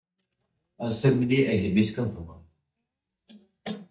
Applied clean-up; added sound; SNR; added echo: neural mask model DeepFilterNet 3.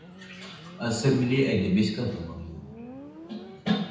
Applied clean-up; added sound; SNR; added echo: none; Motorcycle; 18 dB; reverberation time 0.9 s.